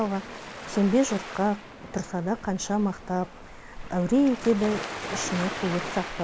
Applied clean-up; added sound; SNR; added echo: none; Waves, surf; 10 dB; none.